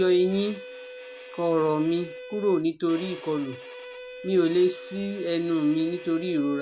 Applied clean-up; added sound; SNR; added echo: none; Bowed string instrument; 15 dB; none.